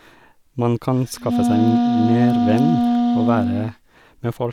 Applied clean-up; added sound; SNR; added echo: none; Wind instrument, woodwind instrument; -4 dB; none.